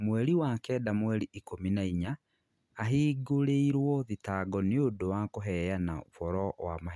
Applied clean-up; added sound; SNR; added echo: none; none; none; none.